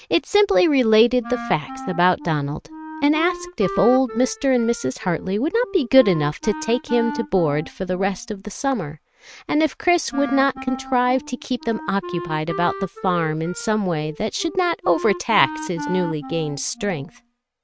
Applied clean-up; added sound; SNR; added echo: neural mask model RNNoise.